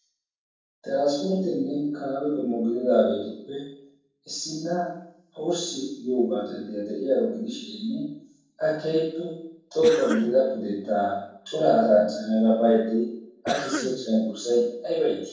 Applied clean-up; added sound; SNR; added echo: neural separator model SepFormer DNS4.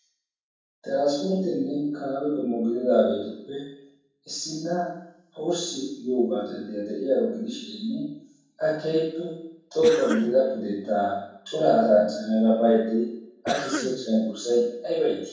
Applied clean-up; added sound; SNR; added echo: none; Cough; 9 dB; reverberation time 0.7 s.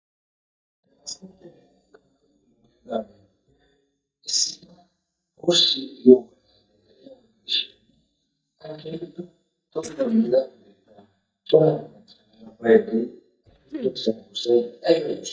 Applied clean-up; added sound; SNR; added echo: neural mask model DeepFilterNet 3.